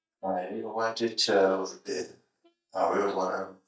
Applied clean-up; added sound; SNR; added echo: neural mask model DeepFilterNet 3.